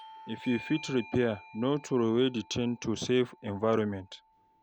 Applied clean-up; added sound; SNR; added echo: none; Bell / Doorbell; 20 dB; none.